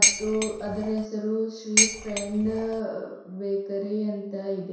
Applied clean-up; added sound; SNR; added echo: none; Dishes, pots, and pans; -4 dB; reverberation time 0.7 s.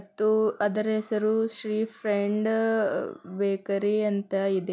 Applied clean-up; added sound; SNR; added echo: none; none; none; none.